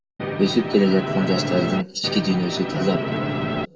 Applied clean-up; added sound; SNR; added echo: none; Musical instrument; 3 dB; reverberation time 1.7 s.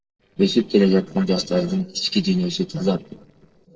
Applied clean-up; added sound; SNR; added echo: neural separator model SepFormer DNS4.